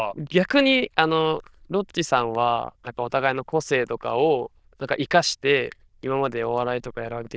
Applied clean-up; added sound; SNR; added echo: neural diffusion model UNIVERSE++.